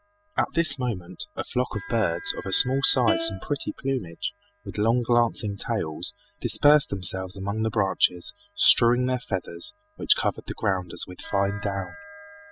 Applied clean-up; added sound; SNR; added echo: classical method spectral subtraction.